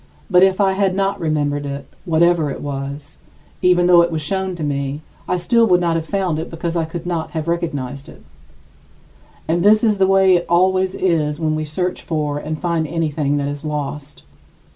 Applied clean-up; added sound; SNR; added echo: none; none; none; none.